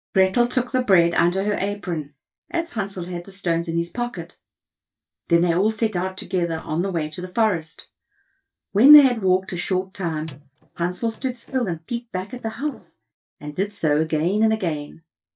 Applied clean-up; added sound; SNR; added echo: neural mask model DeepFilterNet 3.